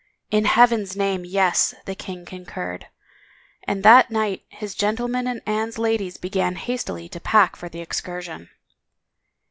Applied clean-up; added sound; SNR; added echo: none; none; none; none.